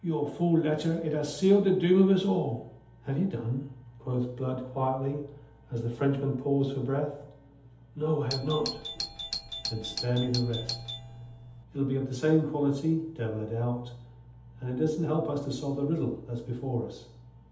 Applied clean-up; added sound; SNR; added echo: none; Doorbell; 9 dB; reverberation time 0.8 s.